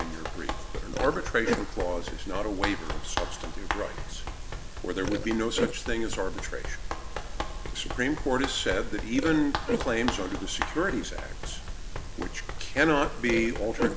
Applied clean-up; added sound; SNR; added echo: none; Run + Burping, eructation; 3 dB; none.